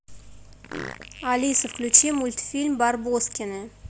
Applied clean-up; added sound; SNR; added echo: none; Fart; 18 dB; none.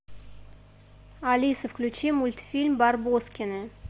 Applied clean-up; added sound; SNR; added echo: none; none; none; none.